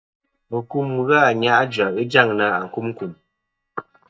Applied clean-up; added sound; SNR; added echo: neural mask model DeepFilterNet 3.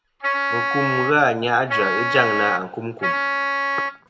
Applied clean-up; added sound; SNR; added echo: none; Wind instrument, woodwind instrument; 0 dB; reverberation time 0.9 s.